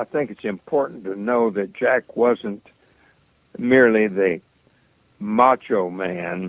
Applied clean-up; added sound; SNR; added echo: none; none; none; none.